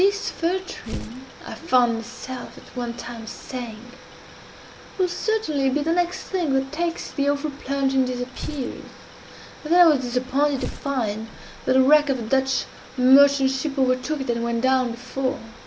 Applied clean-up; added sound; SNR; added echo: none; Tearing; 15 dB; none.